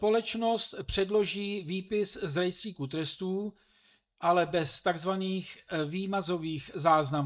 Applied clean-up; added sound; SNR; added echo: neural mask model DeepFilterNet 3.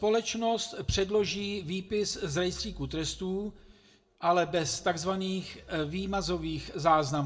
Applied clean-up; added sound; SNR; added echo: none; Zipper (clothing); 18 dB; reverberation time 0.3 s.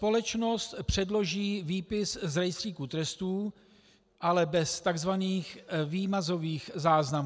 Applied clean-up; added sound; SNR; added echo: none; none; none; none.